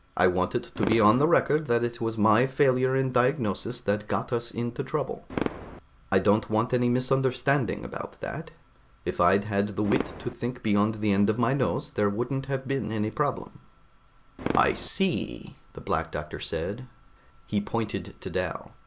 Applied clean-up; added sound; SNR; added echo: none; Fireworks; 14 dB; none.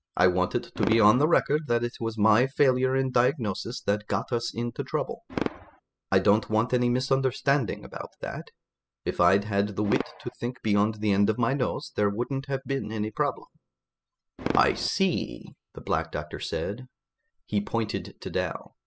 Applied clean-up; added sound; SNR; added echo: classical method spectral subtraction.